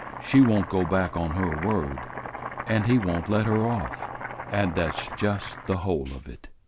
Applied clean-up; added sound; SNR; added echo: none; Domestic sounds, home sounds; 10 dB; none.